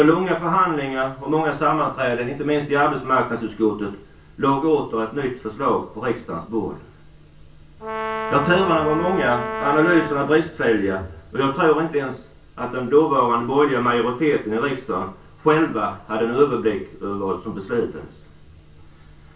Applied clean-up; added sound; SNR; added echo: none; Brass instrument; 6 dB; reverberation time 0.3 s.